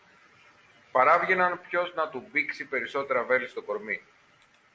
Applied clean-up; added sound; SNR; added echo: none; none; none; none.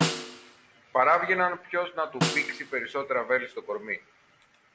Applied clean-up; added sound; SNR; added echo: none; Snare drum; 5 dB; none.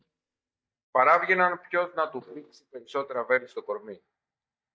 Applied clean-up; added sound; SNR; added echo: neural mask model DeepFilterNet 3.